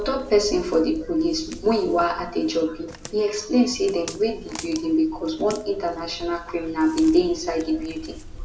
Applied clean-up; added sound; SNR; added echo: none; Walk, footsteps; 17 dB; reverberation time 2.1 s.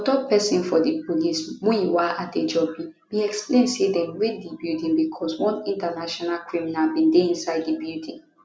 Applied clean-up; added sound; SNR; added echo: none; none; none; none.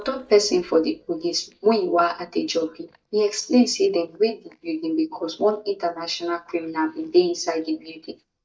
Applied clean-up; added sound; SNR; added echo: neural mask model DeepFilterNet 3.